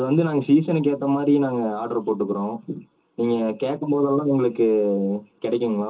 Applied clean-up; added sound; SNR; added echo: none; none; none; reverberation time 0.2 s.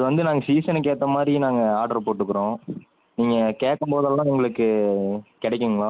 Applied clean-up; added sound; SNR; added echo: none; none; none; none.